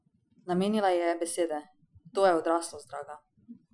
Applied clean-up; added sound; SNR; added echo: classical method Wiener filter.